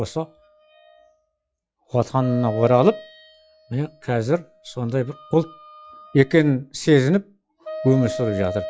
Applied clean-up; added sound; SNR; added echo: classical method log-MMSE.